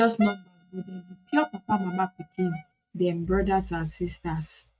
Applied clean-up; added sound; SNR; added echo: neural mask model RNNoise.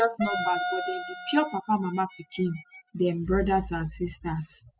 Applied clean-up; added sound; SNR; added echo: classical method spectral subtraction.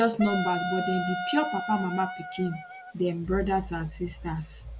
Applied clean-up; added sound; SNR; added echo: none; Wind instrument, woodwind instrument; 5 dB; none.